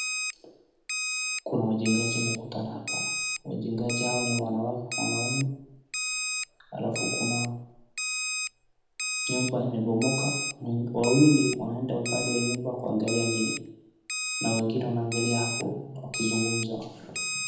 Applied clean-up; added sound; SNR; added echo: none; Alarm; 3 dB; reverberation time 0.8 s.